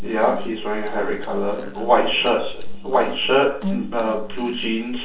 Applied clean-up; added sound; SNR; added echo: neural separator model SepFormer DNS4.